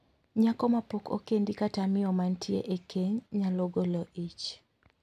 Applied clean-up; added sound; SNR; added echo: none; none; none; none.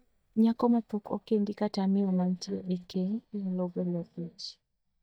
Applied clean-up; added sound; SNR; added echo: neural mask model DeepFilterNet 3.